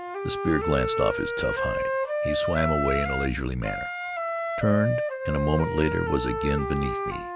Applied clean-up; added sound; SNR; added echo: none; Wind instrument, woodwind instrument; 1 dB; none.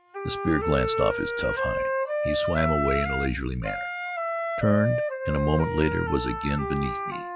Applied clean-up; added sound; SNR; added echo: classical method log-MMSE.